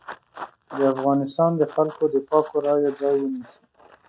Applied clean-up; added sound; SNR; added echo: neural mask model RNNoise.